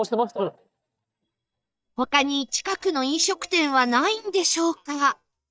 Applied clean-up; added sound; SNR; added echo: neural mask model DeepFilterNet 3.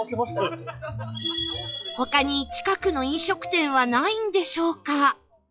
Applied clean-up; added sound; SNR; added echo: classical method log-MMSE.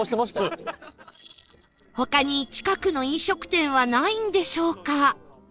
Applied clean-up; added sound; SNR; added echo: neural separator model SepFormer DNS4.